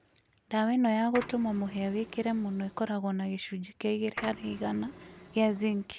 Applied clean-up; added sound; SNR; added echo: none; Printer; 15 dB; none.